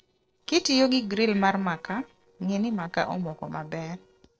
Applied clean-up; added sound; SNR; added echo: neural separator model SepFormer DNS4.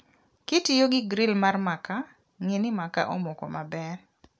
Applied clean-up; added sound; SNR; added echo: none; none; none; none.